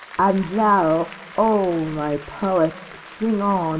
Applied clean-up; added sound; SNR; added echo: none; Applause; 20 dB; reverberation time 1.1 s.